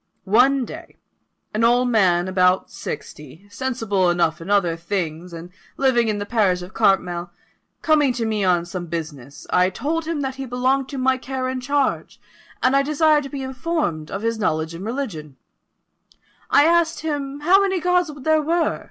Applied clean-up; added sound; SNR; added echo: none; none; none; none.